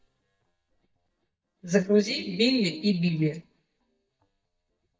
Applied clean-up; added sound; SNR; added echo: neural mask model DeepFilterNet 3.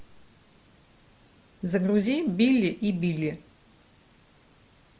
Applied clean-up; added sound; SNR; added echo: none; none; none; none.